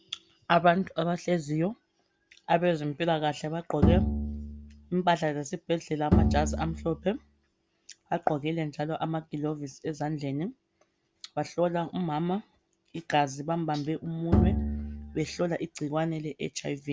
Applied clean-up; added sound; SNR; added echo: none; Bowed string instrument; -2 dB; none.